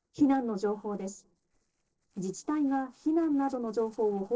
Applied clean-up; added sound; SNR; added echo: neural separator model SepFormer DNS4.